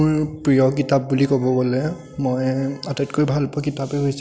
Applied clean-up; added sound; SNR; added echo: none; none; none; none.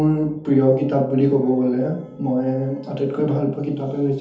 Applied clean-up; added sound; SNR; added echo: none; none; none; reverberation time 0.6 s.